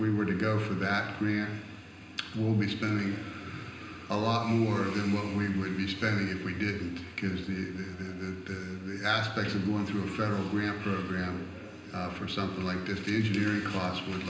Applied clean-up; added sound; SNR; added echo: none; none; none; reverberation time 0.9 s.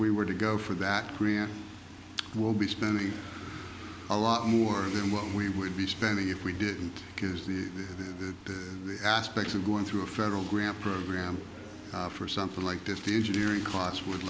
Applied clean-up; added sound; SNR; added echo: none; none; none; none.